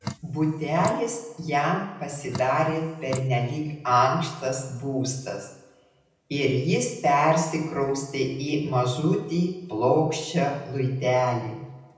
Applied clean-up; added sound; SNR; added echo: none; Drip; 11 dB; reverberation time 0.8 s.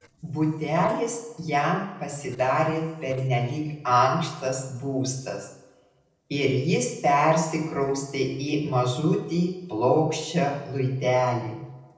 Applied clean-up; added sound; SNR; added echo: neural separator model SepFormer DNS4.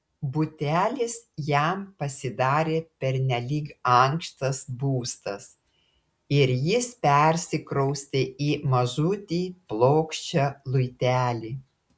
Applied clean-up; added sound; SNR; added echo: none; none; none; none.